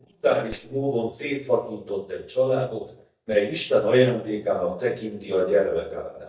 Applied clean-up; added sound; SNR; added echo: neural mask model DeepFilterNet 3.